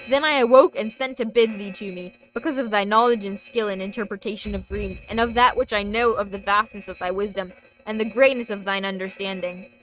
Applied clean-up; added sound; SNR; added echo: neural mask model RNNoise.